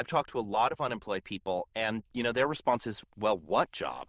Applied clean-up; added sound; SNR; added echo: neural diffusion model UNIVERSE++.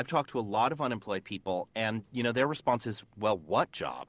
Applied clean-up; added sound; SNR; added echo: neural separator model SepFormer DNS4.